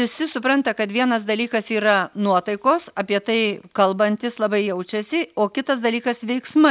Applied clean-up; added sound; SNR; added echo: none; none; none; none.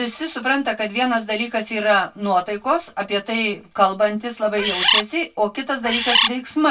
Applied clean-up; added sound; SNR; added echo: none; Bird; -3 dB; reverberation time 0.1 s.